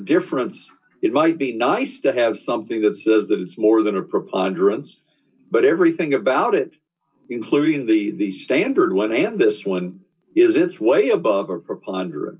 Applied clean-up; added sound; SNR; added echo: none; none; none; none.